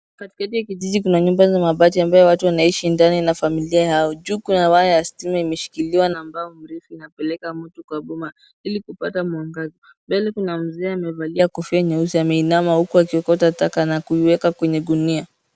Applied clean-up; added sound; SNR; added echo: none; none; none; none.